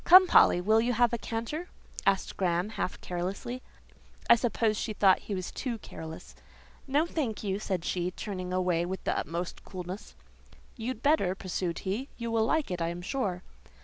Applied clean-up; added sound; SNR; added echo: none; none; none; none.